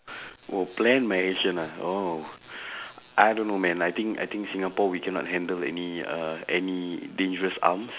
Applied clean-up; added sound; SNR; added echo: none; none; none; none.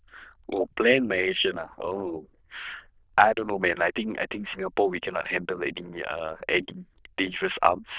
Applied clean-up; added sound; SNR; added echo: neural diffusion model UNIVERSE++.